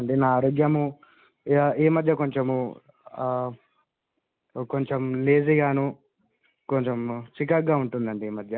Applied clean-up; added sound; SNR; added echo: none; none; none; none.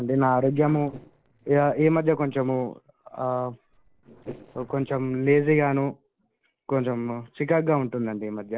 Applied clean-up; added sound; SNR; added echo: neural separator model SepFormer DNS4.